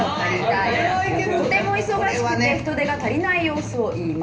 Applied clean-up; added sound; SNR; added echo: none; Thunder; 14 dB; reverberation time 0.3 s.